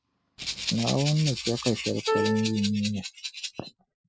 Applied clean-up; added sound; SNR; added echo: classical method Wiener filter.